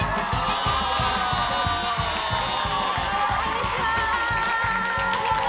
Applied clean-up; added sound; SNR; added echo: none; none; none; none.